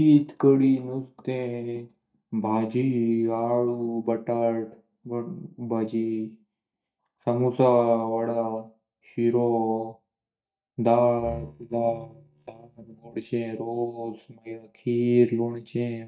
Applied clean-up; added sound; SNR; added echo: neural mask model DeepFilterNet 3.